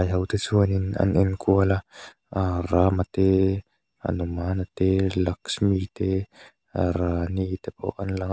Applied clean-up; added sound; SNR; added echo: none; none; none; none.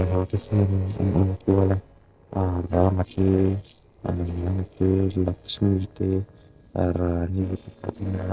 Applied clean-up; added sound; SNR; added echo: neural separator model SepFormer DNS4.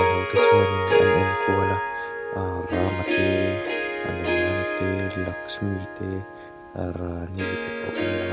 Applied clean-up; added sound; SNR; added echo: none; Harp; -5 dB; none.